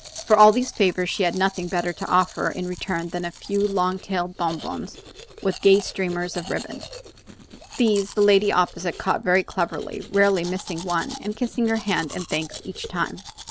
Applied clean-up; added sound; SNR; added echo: none; Domestic sounds, home sounds; 17 dB; none.